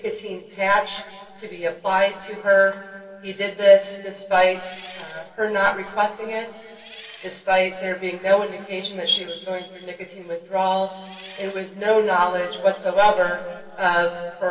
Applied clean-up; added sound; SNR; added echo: neural separator model SepFormer DNS4.